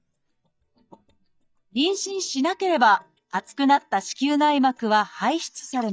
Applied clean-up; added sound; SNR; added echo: neural mask model DeepFilterNet 3.